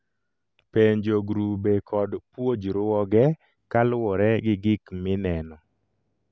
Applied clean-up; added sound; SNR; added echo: none; none; none; none.